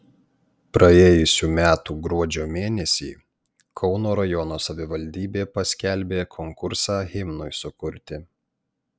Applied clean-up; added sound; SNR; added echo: none; none; none; none.